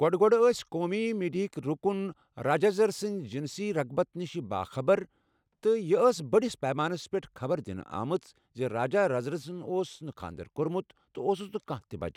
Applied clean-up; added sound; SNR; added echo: none; none; none; none.